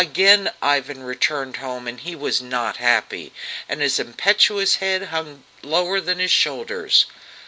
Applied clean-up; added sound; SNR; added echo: none; none; none; none.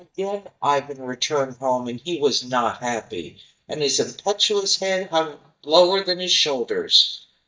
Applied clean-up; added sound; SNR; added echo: neural mask model DeepFilterNet 3.